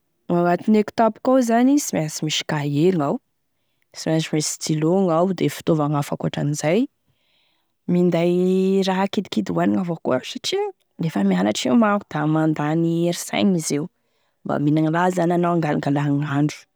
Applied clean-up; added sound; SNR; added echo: none; none; none; none.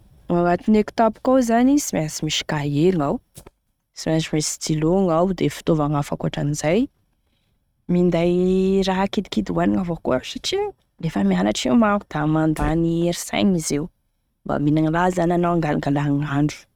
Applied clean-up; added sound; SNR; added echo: neural mask model RNNoise.